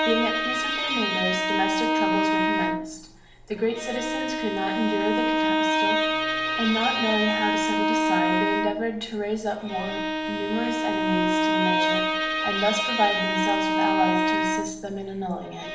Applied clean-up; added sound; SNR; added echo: none; Bowed string instrument; -4 dB; reverberation time 0.8 s.